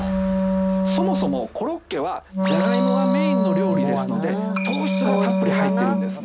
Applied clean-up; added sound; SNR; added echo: none; Wind instrument, woodwind instrument; -4 dB; none.